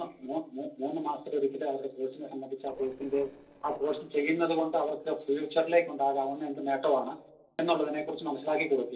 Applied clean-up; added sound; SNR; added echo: neural separator model SepFormer DNS4.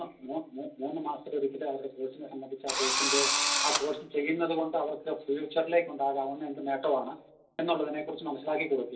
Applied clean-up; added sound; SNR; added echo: none; Engine / Drill; -4 dB; reverberation time 0.3 s.